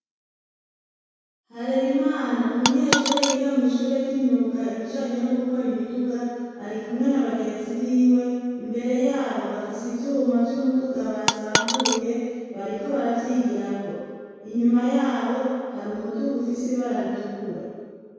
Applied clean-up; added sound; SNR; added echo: none; Coin (dropping); -1 dB; reverberation time 2.0 s.